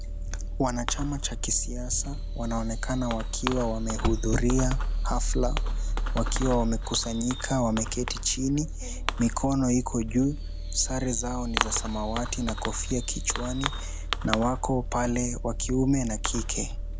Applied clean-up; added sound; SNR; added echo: none; Fireworks; 1 dB; none.